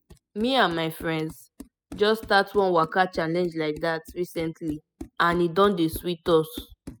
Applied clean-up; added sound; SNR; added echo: classical method spectral subtraction.